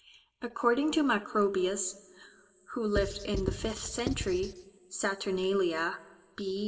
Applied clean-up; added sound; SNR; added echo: none; Writing; 5 dB; reverberation time 1.4 s.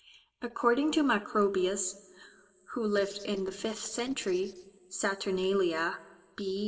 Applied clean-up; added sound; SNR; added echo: neural separator model SepFormer DNS4.